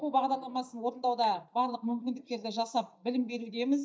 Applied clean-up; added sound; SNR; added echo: neural mask model DeepFilterNet 3.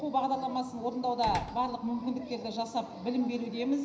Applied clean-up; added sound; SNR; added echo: none; Slam; 14 dB; reverberation time 0.9 s.